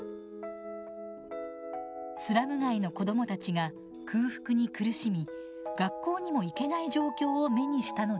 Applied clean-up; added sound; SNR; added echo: none; none; none; none.